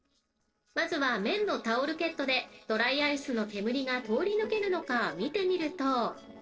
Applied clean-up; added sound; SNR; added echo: neural separator model SepFormer DNS4.